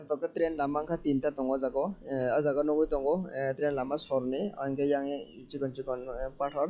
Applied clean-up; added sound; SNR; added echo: classical method log-MMSE.